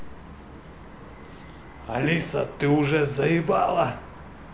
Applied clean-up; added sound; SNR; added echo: none; none; none; none.